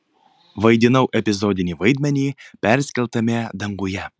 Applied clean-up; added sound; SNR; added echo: none; none; none; none.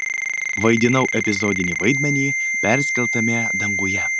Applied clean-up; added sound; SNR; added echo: none; Ringtone; 1 dB; none.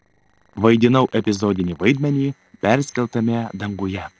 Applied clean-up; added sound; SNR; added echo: neural separator model SepFormer DNS4.